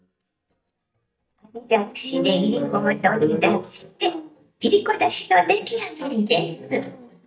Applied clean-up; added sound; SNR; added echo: neural mask model DeepFilterNet 3.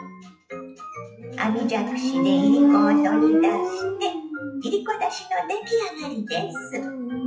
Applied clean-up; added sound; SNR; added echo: classical method WPE with log-MMSE.